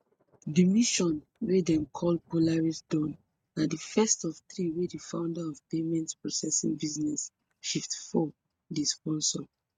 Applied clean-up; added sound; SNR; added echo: neural mask model RNNoise.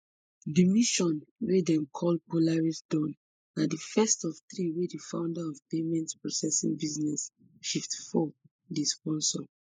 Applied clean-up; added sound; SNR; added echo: neural mask model Resemble Enhance denoiser.